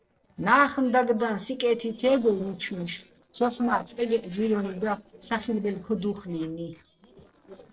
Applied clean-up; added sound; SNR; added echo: neural separator model SepFormer DNS4.